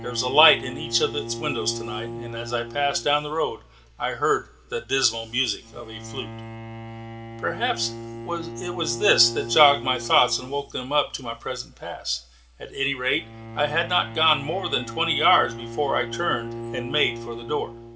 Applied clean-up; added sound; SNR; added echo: none; Bowed string instrument; 11 dB; reverberation time 0.3 s.